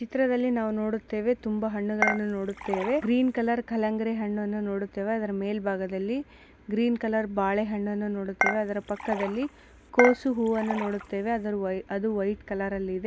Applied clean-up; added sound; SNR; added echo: none; Dishes, pots, and pans / Chink, clink; 5 dB; none.